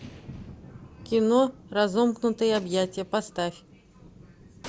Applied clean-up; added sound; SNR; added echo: none; Thunder + Gunshot, gunfire; 19 dB; none.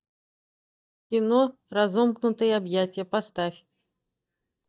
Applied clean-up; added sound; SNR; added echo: neural mask model DeepFilterNet 3.